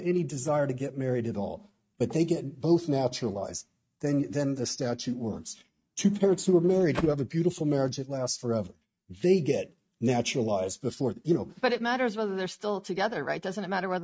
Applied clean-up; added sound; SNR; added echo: neural mask model RNNoise.